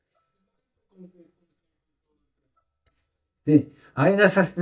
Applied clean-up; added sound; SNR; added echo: neural mask model DeepFilterNet 3.